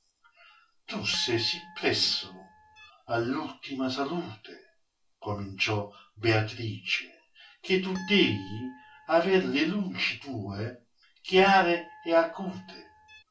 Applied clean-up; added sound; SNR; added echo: none; Harp; 19 dB; reverberation time 0.3 s.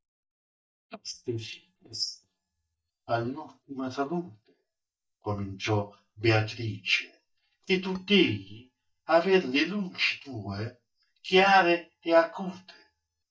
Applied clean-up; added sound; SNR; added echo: neural mask model DeepFilterNet 3.